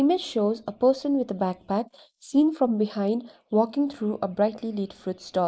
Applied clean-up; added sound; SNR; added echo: neural mask model Resemble Enhance denoiser.